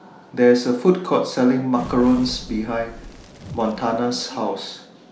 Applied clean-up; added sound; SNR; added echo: none; Crackle; 17 dB; none.